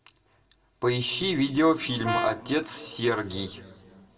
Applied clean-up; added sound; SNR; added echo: none; Brass instrument; 4 dB; reverberation time 1.5 s.